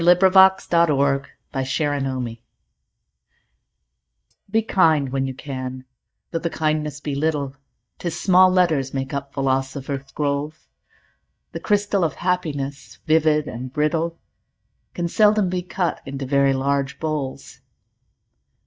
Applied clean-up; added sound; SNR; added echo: neural mask model DeepFilterNet 3.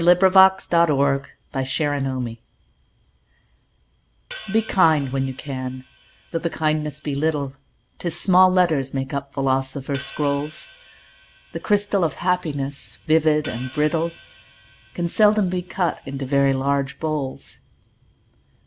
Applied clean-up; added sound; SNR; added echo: none; Hi-hat; 17 dB; none.